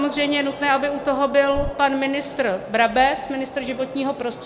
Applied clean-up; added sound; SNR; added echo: none; Bird; 16 dB; none.